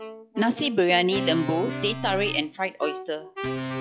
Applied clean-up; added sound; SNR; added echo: classical method log-MMSE.